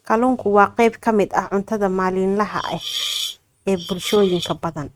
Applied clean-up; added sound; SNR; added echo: neural mask model RNNoise.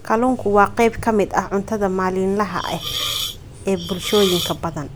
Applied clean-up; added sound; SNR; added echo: none; Hiss; 7 dB; none.